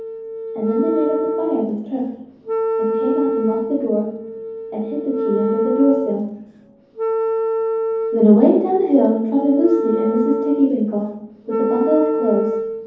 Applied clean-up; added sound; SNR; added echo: none; Wind instrument, woodwind instrument; 3 dB; reverberation time 0.9 s.